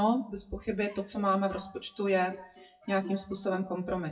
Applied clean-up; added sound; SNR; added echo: classical method WPE with log-MMSE.